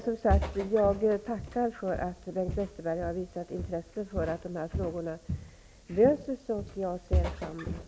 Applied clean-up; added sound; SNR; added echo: none; Walk, footsteps; 5 dB; none.